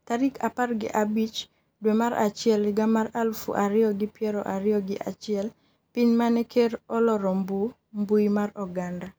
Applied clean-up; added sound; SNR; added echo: none; none; none; none.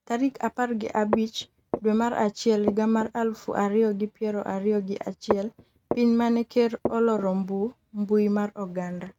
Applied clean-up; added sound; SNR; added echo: neural mask model RNNoise.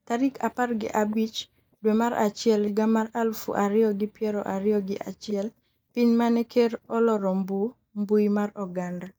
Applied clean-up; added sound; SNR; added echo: neural mask model DeepFilterNet 3.